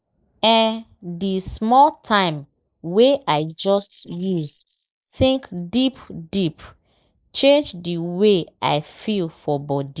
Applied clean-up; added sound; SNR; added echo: neural mask model Resemble Enhance denoiser.